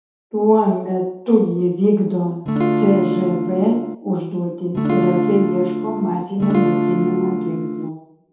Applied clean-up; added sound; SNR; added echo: none; Acoustic guitar / Strum; 0 dB; reverberation time 0.8 s.